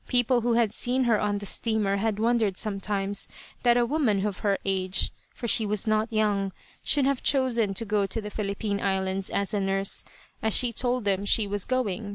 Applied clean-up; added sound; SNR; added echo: none; none; none; none.